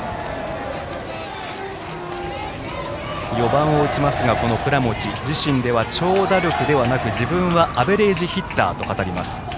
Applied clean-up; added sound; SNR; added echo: none; Wind; 9 dB; none.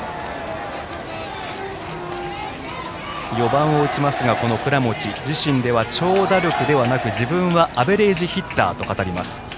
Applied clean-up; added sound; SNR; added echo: none; none; none; none.